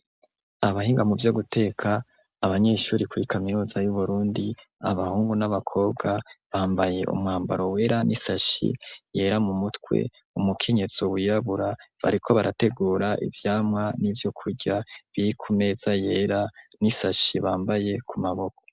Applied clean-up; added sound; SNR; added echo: none; none; none; none.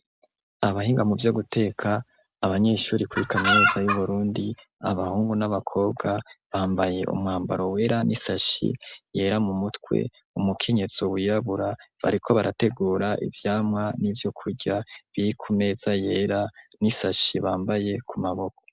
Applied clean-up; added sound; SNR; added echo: none; Chicken, rooster; -2 dB; none.